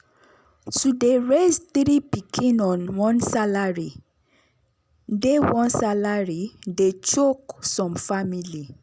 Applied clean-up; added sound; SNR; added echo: none; none; none; none.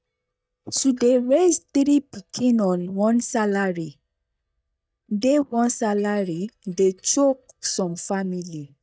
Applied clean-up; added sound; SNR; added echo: neural mask model DeepFilterNet 3.